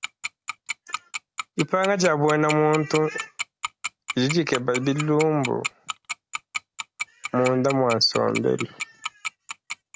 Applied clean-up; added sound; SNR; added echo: none; Tick-tock; 10 dB; none.